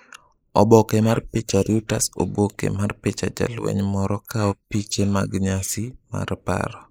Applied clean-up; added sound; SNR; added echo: neural mask model Resemble Enhance denoiser.